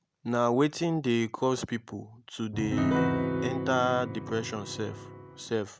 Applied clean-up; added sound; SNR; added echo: none; Piano; 1 dB; none.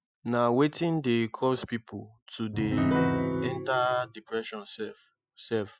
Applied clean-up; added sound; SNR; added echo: classical method Wiener filter.